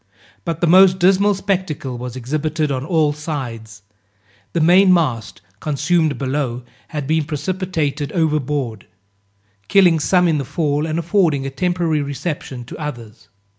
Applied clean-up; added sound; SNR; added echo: none; none; none; none.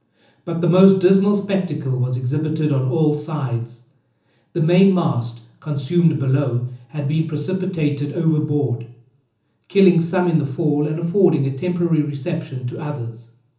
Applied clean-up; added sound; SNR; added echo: none; none; none; reverberation time 0.7 s.